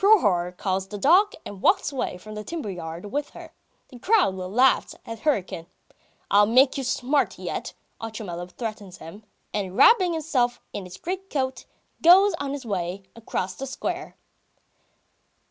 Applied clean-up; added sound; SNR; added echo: none; none; none; none.